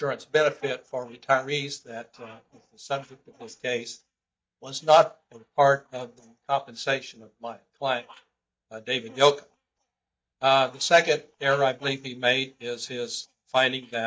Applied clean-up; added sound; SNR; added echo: neural mask model DeepFilterNet 3.